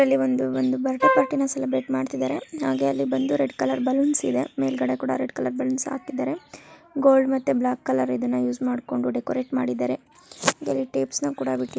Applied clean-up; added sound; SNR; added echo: none; Wind instrument, woodwind instrument; -1 dB; none.